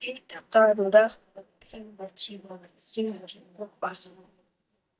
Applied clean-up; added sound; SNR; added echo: neural mask model DeepFilterNet 3.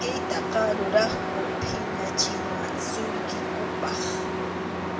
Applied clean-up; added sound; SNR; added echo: none; Truck; -2 dB; reverberation time 0.7 s.